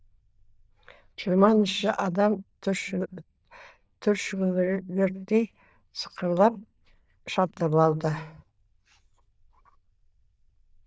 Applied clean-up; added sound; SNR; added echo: neural diffusion model UNIVERSE++.